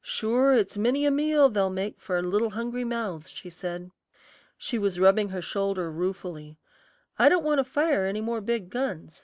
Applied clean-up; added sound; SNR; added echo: none; none; none; none.